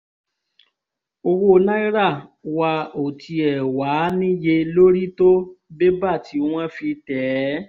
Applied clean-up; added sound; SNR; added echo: none; none; none; none.